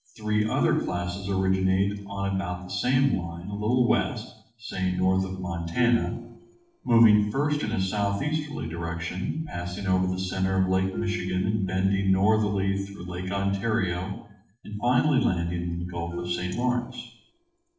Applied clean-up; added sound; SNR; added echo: neural separator model SepFormer DNS4.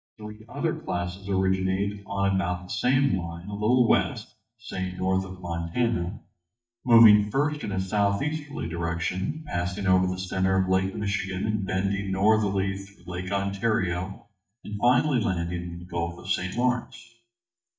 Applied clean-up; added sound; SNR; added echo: neural mask model DeepFilterNet 3.